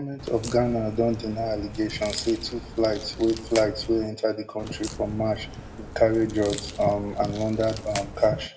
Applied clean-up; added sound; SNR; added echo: none; Crack; 12 dB; reverberation time 1.0 s.